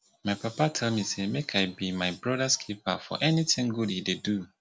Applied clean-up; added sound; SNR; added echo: none; none; none; none.